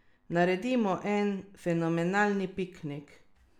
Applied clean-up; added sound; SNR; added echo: none; none; none; none.